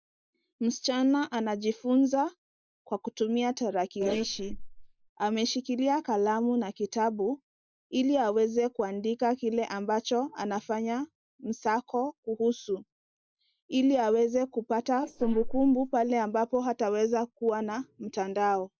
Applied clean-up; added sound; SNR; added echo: neural mask model Resemble Enhance denoiser.